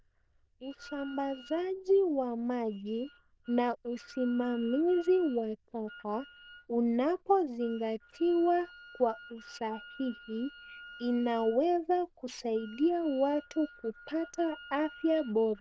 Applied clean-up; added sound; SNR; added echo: neural diffusion model UNIVERSE++.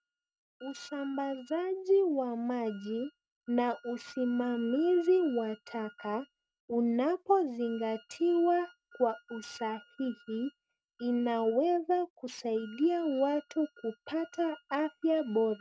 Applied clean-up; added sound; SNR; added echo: neural mask model RNNoise.